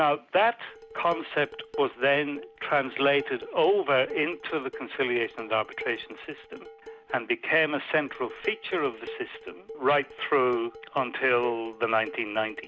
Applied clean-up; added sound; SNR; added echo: none; Dishes, pots, and pans; 17 dB; none.